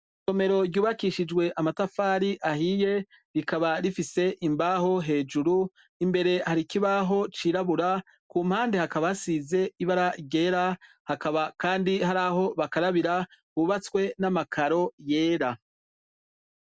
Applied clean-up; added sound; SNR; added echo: none; none; none; none.